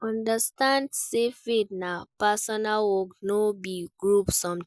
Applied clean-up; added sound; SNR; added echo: none; none; none; none.